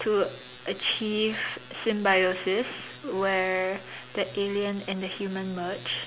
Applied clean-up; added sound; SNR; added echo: none; none; none; none.